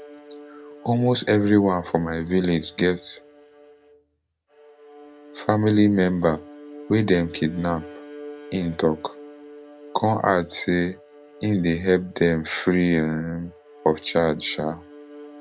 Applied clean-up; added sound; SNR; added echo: none; Bowed string instrument; 20 dB; none.